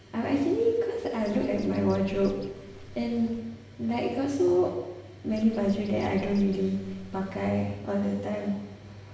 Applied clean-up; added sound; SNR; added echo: none; Bird; 19 dB; reverberation time 0.9 s.